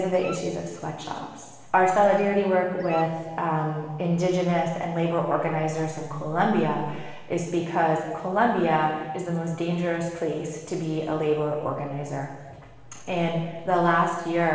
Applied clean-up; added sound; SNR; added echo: none; Dog; 19 dB; reverberation time 1.2 s.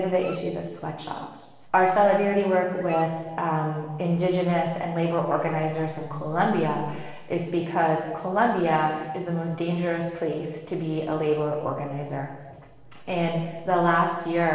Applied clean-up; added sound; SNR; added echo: neural separator model SepFormer DNS4.